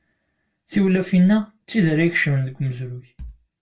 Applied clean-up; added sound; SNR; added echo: none; none; none; reverberation time 0.2 s.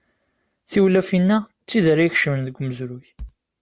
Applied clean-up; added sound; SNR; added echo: none; none; none; none.